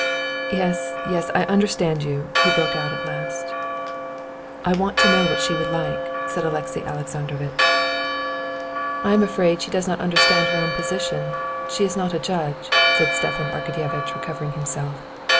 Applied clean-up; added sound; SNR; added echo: none; Church bell; -1 dB; none.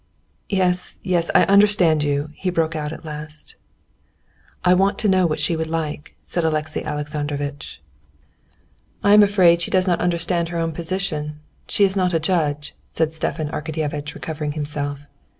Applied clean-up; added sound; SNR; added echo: none; none; none; none.